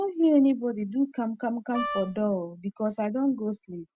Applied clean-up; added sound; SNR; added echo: none; Wind instrument, woodwind instrument; 8 dB; none.